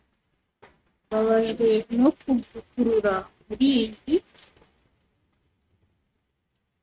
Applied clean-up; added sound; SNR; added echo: neural mask model RNNoise.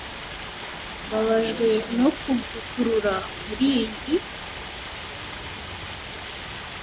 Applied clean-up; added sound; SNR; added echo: none; Stream; 8 dB; none.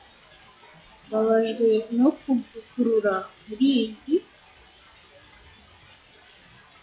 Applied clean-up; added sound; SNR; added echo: classical method log-MMSE.